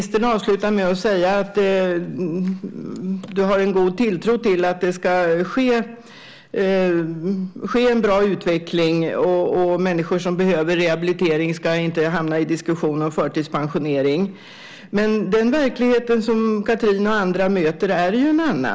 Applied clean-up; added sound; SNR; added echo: none; none; none; none.